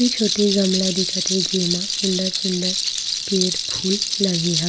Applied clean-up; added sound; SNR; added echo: none; Rattle; 1 dB; none.